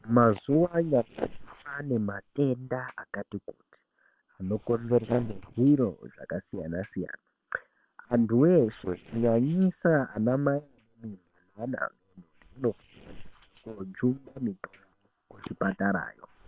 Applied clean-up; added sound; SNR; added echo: neural separator model SepFormer WHAM!.